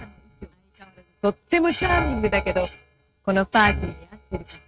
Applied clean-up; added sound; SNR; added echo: neural mask model RNNoise.